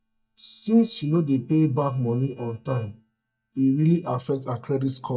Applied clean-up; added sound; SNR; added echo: neural mask model DeepFilterNet 3.